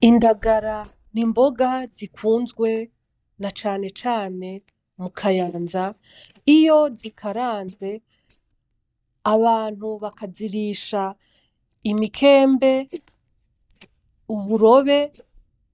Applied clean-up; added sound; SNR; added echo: neural mask model DeepFilterNet 3.